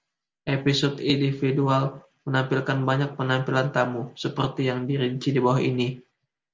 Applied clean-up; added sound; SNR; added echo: none; none; none; none.